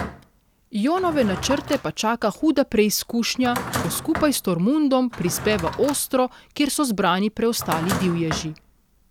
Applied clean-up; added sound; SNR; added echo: none; Drawer open or close; 11 dB; none.